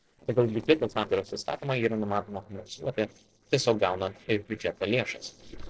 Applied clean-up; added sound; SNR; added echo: neural separator model SepFormer DNS4.